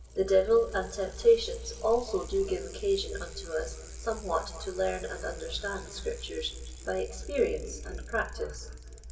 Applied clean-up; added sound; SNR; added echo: none; Bicycle; 19 dB; reverberation time 2.6 s.